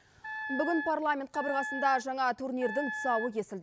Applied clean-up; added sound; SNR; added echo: none; Wind instrument, woodwind instrument; 7 dB; none.